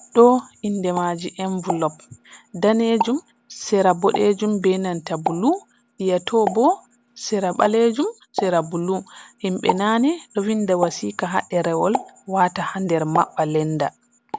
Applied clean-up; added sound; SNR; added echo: none; Explosion; 12 dB; none.